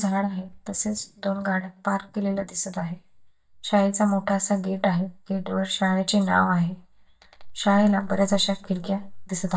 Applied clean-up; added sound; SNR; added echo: neural mask model DeepFilterNet 3.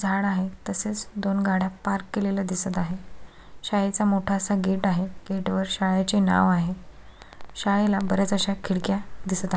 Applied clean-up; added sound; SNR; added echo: none; none; none; none.